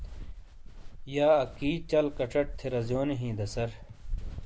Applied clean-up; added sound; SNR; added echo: none; Walk, footsteps; 9 dB; none.